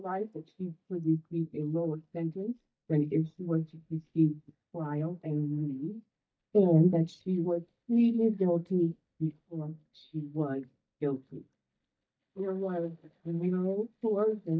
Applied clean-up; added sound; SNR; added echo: neural mask model DeepFilterNet 3.